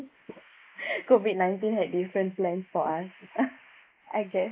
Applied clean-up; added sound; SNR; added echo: neural mask model Resemble Enhance denoiser.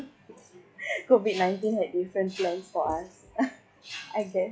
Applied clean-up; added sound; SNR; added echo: classical method log-MMSE.